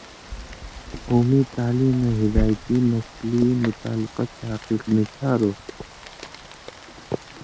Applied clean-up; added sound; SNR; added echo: none; Rain; 10 dB; none.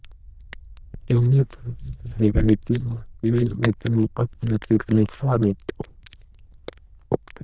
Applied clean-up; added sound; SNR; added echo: neural diffusion model UNIVERSE++.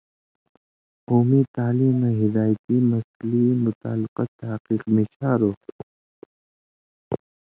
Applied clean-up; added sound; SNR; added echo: none; none; none; none.